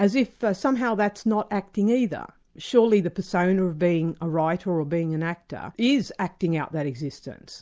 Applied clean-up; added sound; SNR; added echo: none; none; none; none.